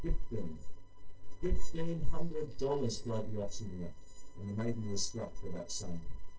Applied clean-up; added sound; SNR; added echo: neural separator model SepFormer DNS4.